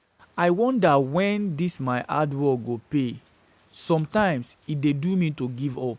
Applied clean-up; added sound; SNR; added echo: none; none; none; none.